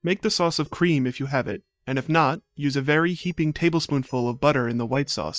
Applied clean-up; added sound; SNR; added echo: neural mask model DeepFilterNet 3.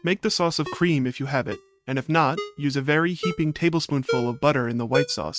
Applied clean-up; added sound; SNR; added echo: neural mask model RNNoise.